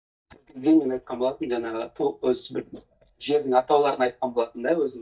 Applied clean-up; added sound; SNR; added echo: neural mask model DeepFilterNet 3.